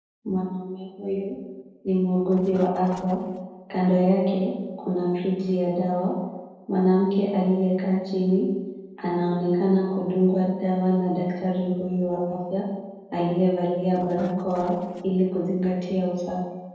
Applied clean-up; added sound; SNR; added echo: neural separator model SepFormer DNS4.